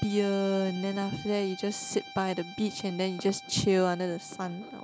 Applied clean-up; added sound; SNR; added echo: none; Guitar; 16 dB; none.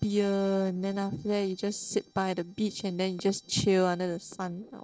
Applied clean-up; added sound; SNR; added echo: neural separator model SepFormer DNS4.